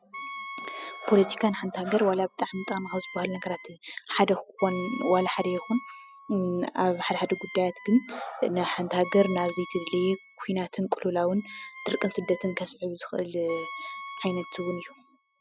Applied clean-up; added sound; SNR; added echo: classical method spectral subtraction.